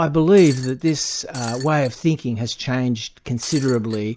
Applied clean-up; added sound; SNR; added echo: none; Shatter; 18 dB; none.